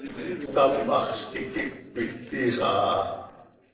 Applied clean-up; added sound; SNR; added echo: neural separator model SepFormer DNS4.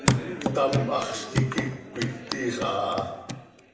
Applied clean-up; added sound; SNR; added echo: none; Hands / Wood; -1 dB; reverberation time 0.9 s.